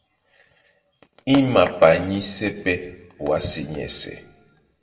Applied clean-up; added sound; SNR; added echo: none; none; none; reverberation time 0.8 s.